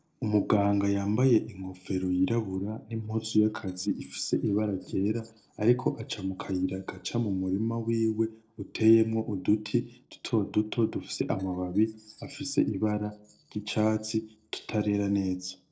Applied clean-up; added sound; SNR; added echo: neural separator model SepFormer DNS4.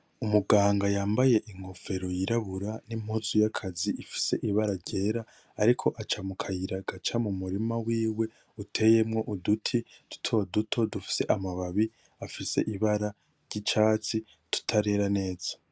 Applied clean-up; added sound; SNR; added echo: none; none; none; none.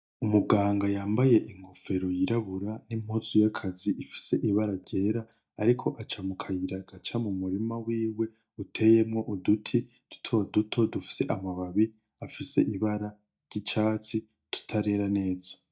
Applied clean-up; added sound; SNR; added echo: neural mask model DeepFilterNet 3.